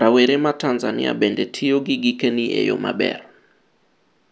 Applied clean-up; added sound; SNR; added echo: none; none; none; none.